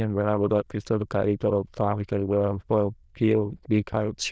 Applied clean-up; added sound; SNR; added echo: neural diffusion model UNIVERSE++.